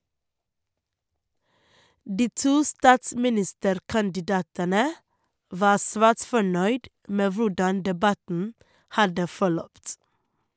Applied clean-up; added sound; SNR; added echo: none; none; none; none.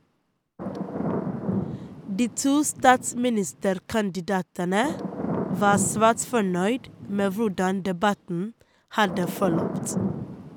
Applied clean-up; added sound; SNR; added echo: none; Thunder / Rain; 7 dB; none.